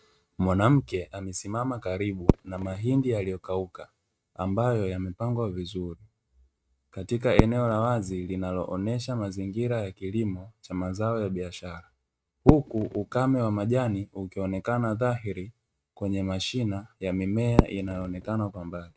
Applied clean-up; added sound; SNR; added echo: neural mask model RNNoise.